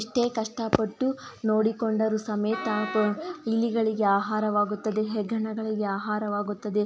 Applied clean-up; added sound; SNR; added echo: none; Wind instrument, woodwind instrument; 11 dB; none.